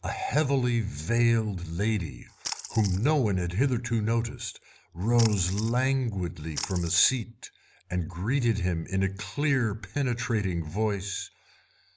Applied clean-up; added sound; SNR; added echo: none; Splash, splatter; 11 dB; none.